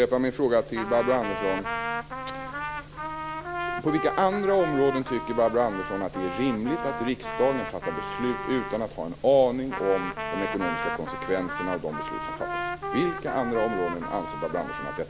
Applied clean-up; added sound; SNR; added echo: none; Trumpet; 6 dB; none.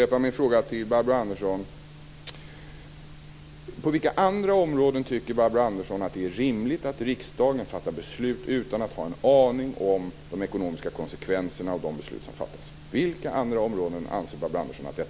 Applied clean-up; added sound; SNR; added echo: none; none; none; none.